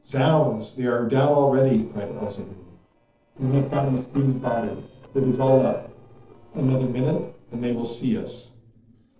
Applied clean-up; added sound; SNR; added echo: neural separator model SepFormer DNS4.